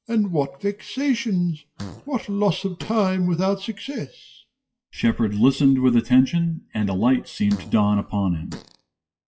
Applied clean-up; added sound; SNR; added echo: classical method WPE with log-MMSE.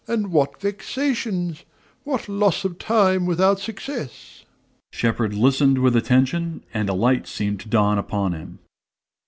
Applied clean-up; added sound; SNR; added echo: none; none; none; none.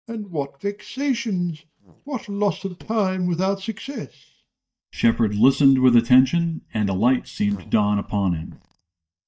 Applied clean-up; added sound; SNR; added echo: neural mask model DeepFilterNet 3.